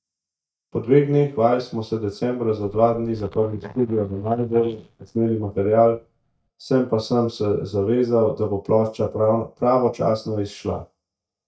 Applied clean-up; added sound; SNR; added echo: neural mask model DeepFilterNet 3.